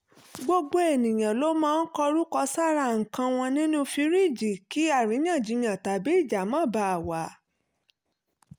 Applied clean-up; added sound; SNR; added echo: none; none; none; none.